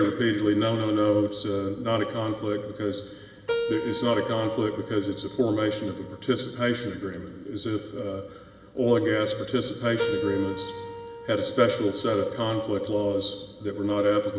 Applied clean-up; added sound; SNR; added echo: none; Keyboard (musical); 12 dB; reverberation time 2.6 s.